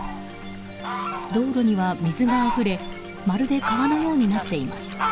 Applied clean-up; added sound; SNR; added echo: none; Fowl; 7 dB; none.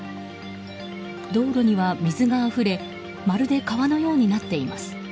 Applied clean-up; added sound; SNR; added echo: none; none; none; none.